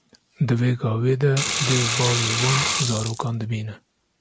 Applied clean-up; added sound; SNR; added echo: none; Sink (filling or washing) / Water; 1 dB; none.